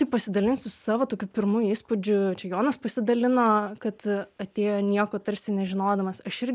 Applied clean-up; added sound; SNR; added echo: none; none; none; none.